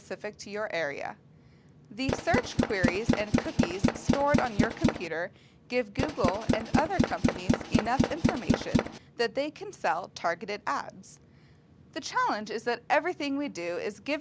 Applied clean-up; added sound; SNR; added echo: none; Tools; -5 dB; none.